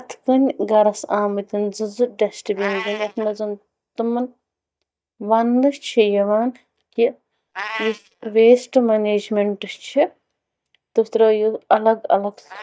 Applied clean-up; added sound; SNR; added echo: neural mask model DeepFilterNet 3.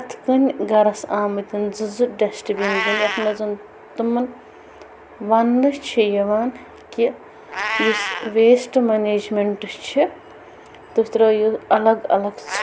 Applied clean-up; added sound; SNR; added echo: none; Meow; 12 dB; none.